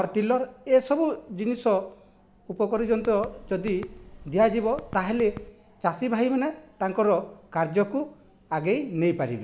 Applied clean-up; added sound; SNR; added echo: none; Typing; 17 dB; none.